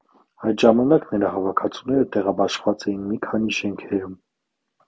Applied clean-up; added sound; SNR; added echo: none; none; none; none.